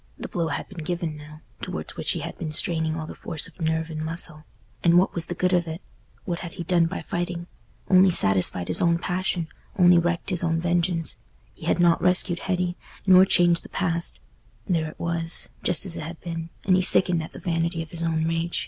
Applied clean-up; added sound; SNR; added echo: none; none; none; none.